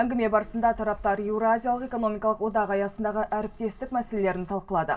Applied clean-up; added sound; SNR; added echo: none; none; none; reverberation time 0.2 s.